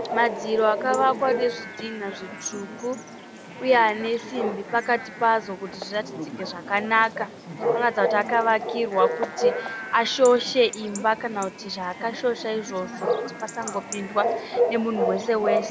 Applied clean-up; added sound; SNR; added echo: none; Bark / Chatter / Chirp, tweet / Livestock, farm animals, working animals; 4 dB; none.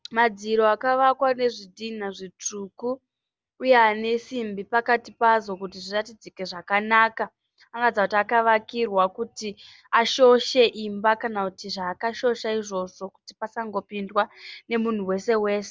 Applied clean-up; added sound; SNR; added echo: none; none; none; none.